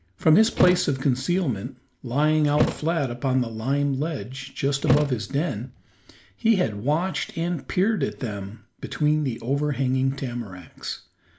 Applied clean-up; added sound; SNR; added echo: none; Thump, thud; 6 dB; none.